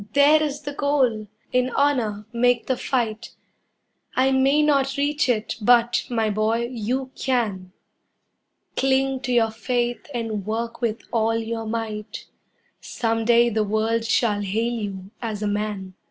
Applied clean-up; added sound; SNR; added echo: none; none; none; none.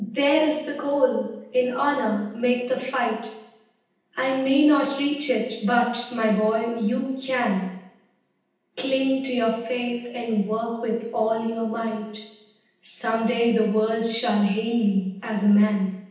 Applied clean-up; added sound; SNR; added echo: none; none; none; reverberation time 0.9 s.